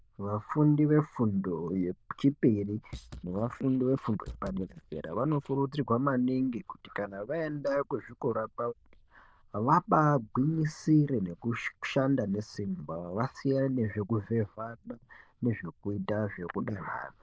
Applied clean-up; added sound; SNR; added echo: neural diffusion model UNIVERSE++.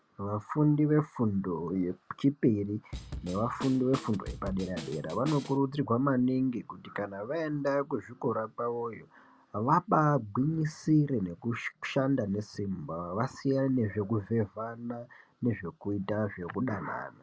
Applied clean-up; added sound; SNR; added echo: none; Drum kit; 12 dB; none.